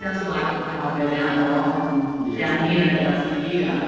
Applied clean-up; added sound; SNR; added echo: neural separator model SepFormer DNS4.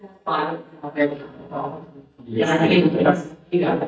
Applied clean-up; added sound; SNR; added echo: neural mask model DeepFilterNet 3.